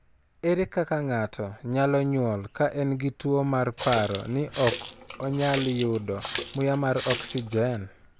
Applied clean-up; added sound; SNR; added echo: none; Water tap, faucet; 4 dB; none.